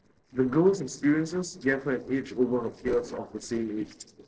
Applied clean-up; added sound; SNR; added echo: neural separator model SepFormer DNS4.